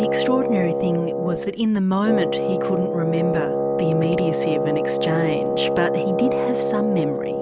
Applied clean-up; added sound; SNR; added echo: none; Wind instrument, woodwind instrument; -1 dB; none.